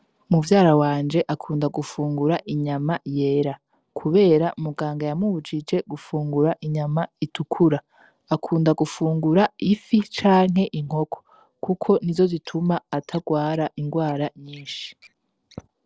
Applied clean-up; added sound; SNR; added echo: neural separator model SepFormer DNS4.